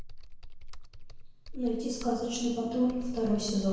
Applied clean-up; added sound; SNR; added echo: none; Computer keyboard; 9 dB; reverberation time 1.0 s.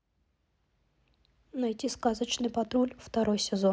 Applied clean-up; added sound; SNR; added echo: none; none; none; none.